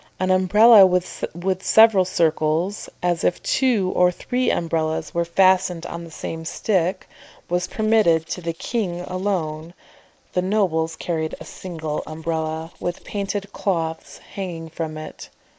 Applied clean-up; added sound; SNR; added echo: neural mask model Resemble Enhance denoiser.